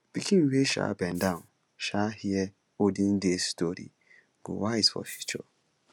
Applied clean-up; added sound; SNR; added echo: none; Rattle (instrument); 18 dB; none.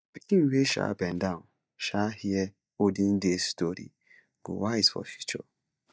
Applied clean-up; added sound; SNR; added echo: neural mask model DeepFilterNet 3.